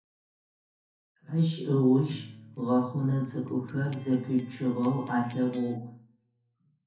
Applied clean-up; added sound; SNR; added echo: none; Electric guitar; 20 dB; reverberation time 0.6 s.